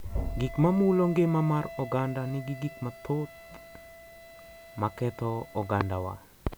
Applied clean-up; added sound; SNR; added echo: none; Wind instrument, woodwind instrument; 17 dB; none.